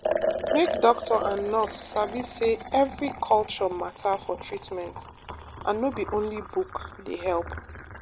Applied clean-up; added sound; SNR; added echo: none; Liquid; 6 dB; none.